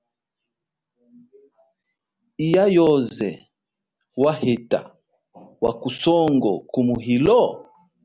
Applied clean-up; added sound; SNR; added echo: none; none; none; none.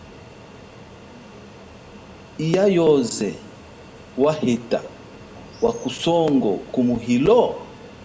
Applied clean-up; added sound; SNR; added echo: none; Fixed-wing aircraft, airplane; 20 dB; reverberation time 0.8 s.